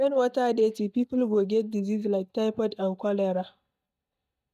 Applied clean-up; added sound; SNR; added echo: neural mask model DeepFilterNet 3.